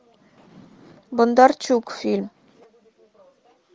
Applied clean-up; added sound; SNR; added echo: none; none; none; none.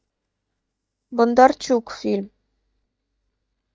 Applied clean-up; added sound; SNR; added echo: neural mask model DeepFilterNet 3.